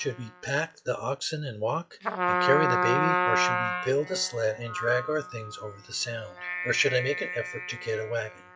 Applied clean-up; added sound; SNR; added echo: classical method log-MMSE.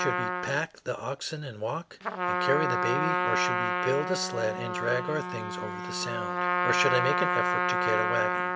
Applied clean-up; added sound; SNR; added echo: none; Trumpet; -2 dB; none.